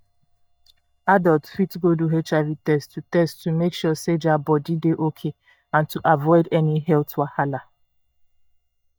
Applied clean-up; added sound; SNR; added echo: neural mask model DeepFilterNet 3.